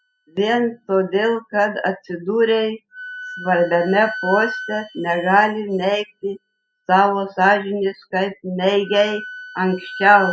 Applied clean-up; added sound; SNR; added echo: classical method spectral subtraction.